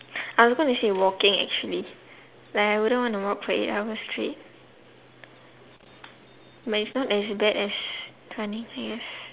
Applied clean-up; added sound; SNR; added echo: none; none; none; none.